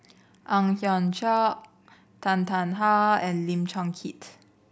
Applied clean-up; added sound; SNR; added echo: none; none; none; none.